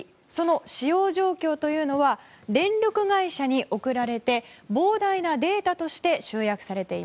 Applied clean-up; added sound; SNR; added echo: none; none; none; none.